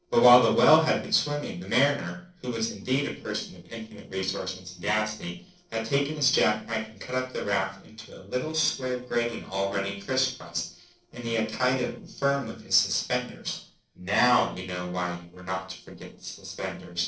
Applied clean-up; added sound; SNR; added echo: neural separator model SepFormer DNS4.